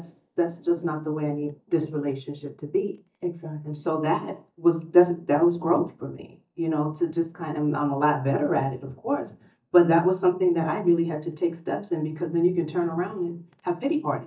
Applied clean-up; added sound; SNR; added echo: neural mask model DeepFilterNet 3.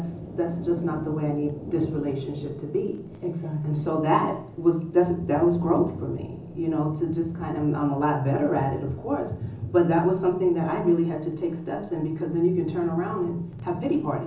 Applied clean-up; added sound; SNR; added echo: none; Thunder; 14 dB; reverberation time 0.7 s.